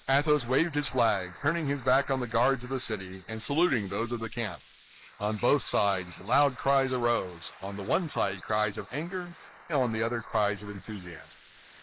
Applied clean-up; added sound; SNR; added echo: neural mask model Resemble Enhance denoiser.